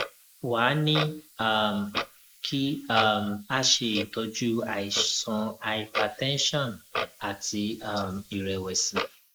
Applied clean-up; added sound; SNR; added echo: neural mask model Resemble Enhance denoiser.